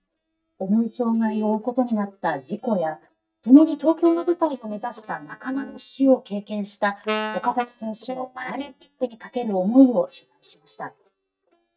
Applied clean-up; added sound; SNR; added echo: neural mask model DeepFilterNet 3.